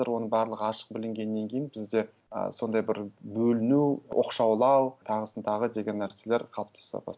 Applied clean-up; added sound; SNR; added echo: none; none; none; none.